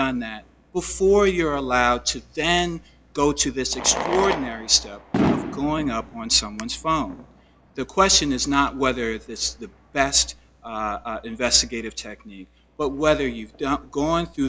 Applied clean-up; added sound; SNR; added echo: none; Fireworks; 10 dB; none.